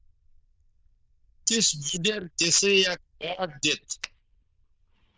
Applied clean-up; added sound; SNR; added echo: neural diffusion model UNIVERSE++.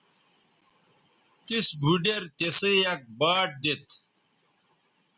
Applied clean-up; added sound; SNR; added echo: none; none; none; none.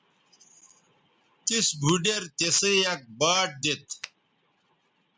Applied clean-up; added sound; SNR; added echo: none; Finger snapping; 16 dB; none.